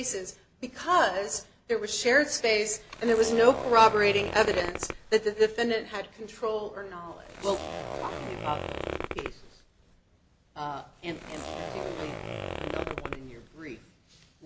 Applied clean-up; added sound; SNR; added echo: none; Zipper (clothing); 9 dB; none.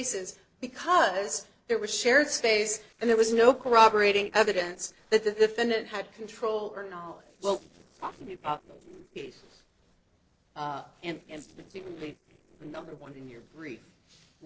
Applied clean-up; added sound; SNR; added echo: neural separator model SepFormer DNS4.